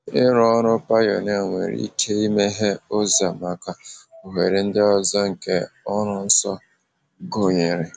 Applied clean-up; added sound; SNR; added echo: none; none; none; none.